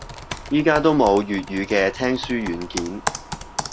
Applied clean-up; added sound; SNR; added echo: none; Computer keyboard; 11 dB; none.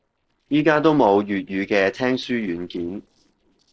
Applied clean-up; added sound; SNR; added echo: neural separator model SepFormer DNS4.